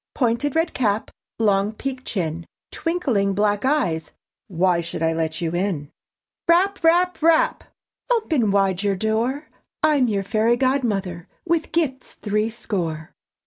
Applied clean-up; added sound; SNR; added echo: none; none; none; none.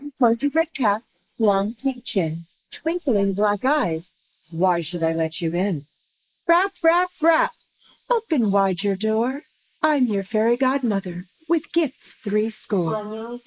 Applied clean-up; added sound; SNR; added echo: neural mask model Resemble Enhance denoiser.